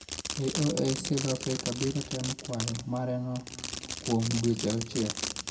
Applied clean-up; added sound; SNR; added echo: none; Fireworks; 6 dB; reverberation time 1.7 s.